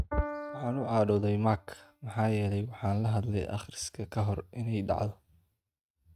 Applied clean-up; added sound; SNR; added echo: neural mask model RNNoise.